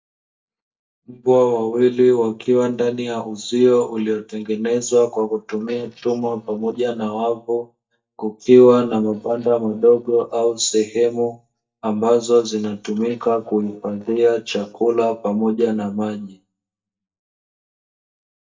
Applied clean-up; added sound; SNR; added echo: neural mask model DeepFilterNet 3.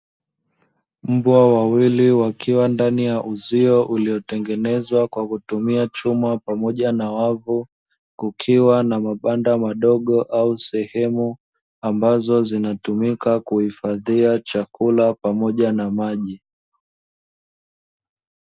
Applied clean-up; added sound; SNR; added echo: none; none; none; none.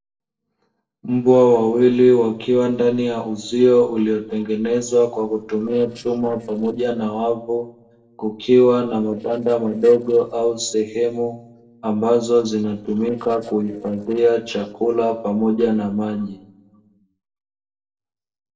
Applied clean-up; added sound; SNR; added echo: neural separator model SepFormer DNS4.